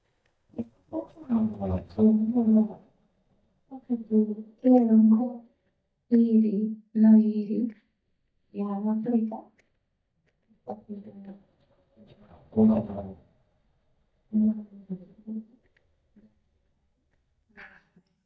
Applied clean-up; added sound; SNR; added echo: neural mask model DeepFilterNet 3.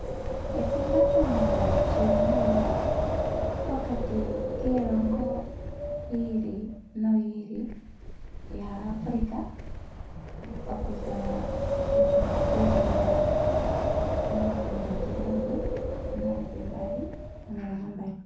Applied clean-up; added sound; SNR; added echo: none; Wind; -4 dB; reverberation time 0.5 s.